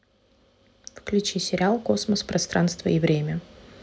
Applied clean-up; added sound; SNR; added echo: none; none; none; none.